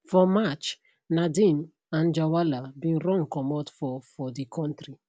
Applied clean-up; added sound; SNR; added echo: none; none; none; none.